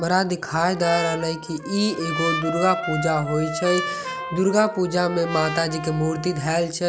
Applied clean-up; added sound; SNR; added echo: none; Trumpet; 8 dB; none.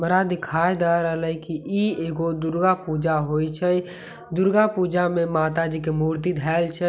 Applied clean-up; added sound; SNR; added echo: none; none; none; none.